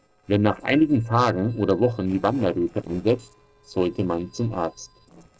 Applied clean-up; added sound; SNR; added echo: neural separator model SepFormer DNS4.